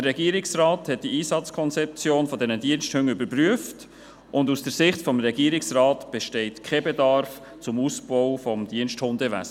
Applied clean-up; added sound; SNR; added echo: none; none; none; none.